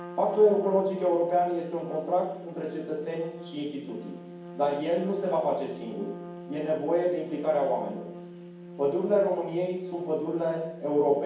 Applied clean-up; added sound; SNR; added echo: none; Trumpet; 14 dB; reverberation time 1.2 s.